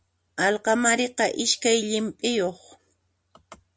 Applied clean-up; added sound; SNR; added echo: none; none; none; none.